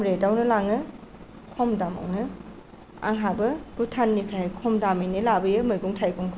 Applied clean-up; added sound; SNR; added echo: none; none; none; none.